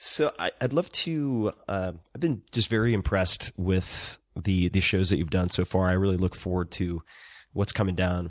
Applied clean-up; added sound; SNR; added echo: none; none; none; none.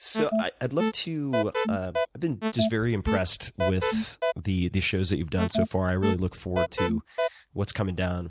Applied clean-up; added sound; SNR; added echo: none; Alarm; 0 dB; none.